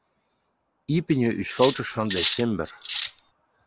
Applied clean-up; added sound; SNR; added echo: none; Cutlery, silverware; -2 dB; none.